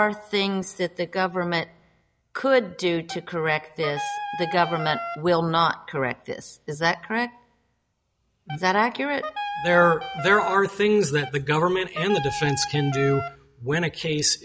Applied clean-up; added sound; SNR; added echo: none; Wind instrument, woodwind instrument; 8 dB; none.